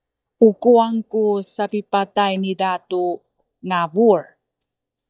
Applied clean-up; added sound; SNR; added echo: neural mask model DeepFilterNet 3.